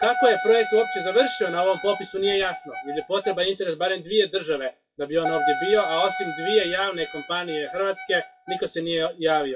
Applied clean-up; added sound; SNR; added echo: classical method WPE with log-MMSE.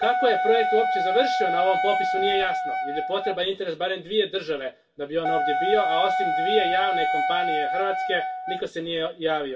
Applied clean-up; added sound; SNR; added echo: none; Wind instrument, woodwind instrument; -1 dB; reverberation time 0.2 s.